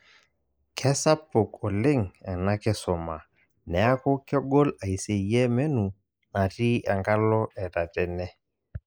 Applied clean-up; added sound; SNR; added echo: neural mask model Resemble Enhance denoiser.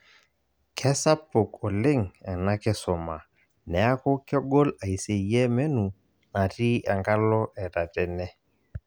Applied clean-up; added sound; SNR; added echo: none; none; none; none.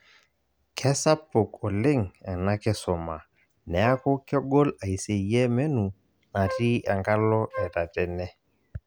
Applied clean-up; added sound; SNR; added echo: none; Wind instrument, woodwind instrument; 10 dB; none.